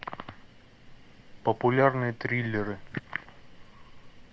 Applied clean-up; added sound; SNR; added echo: none; Rain; 17 dB; none.